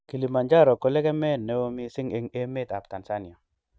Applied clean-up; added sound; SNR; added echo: none; none; none; none.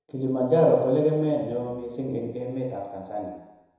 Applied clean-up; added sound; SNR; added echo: none; none; none; reverberation time 1.0 s.